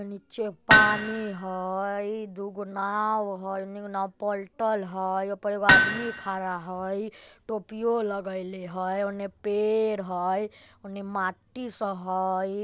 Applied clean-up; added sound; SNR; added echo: none; Hammer; -5 dB; none.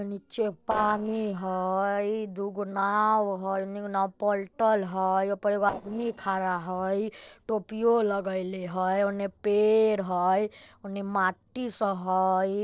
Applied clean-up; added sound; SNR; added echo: neural separator model SepFormer DNS4.